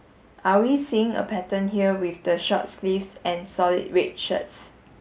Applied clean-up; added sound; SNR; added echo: none; none; none; none.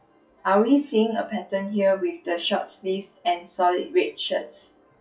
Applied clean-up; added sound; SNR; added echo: classical method WPE with log-MMSE.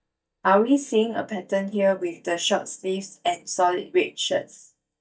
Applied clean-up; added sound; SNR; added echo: neural mask model DeepFilterNet 3.